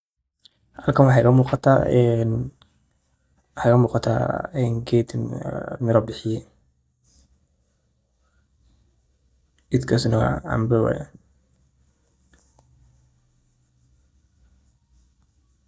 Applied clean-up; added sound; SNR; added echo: neural mask model DeepFilterNet 3.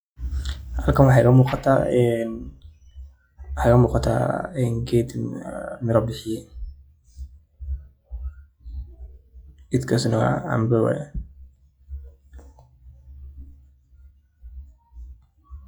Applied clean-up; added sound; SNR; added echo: classical method log-MMSE.